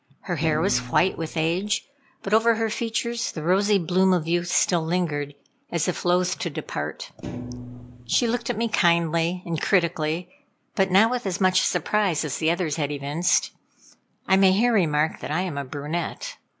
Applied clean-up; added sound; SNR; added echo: none; Thump, thud; 11 dB; none.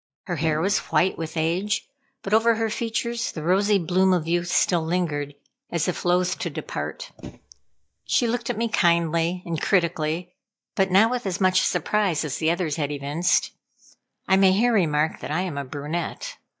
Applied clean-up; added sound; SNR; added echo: neural mask model DeepFilterNet 3.